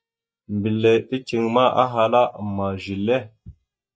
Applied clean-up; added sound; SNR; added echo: neural mask model DeepFilterNet 3.